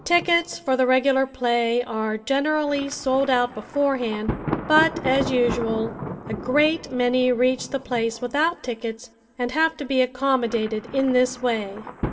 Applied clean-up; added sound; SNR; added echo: none; Thunder; 12 dB; reverberation time 0.3 s.